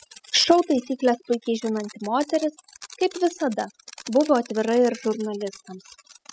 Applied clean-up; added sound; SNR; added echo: classical method spectral subtraction.